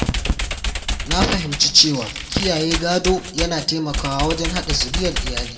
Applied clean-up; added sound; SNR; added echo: none; Computer keyboard; 4 dB; reverberation time 1.1 s.